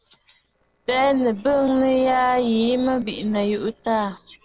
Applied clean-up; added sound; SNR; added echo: neural separator model SepFormer DNS4.